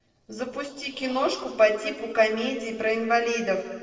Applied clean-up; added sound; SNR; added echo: neural separator model SepFormer DNS4.